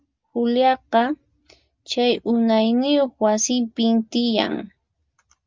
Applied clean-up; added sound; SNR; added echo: none; none; none; none.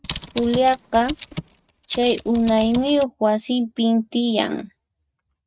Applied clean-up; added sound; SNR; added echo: neural mask model RNNoise.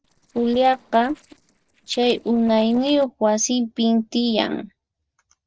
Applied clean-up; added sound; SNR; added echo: neural separator model SepFormer DNS4.